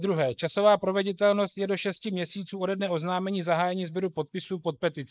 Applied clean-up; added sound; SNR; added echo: neural mask model Resemble Enhance denoiser.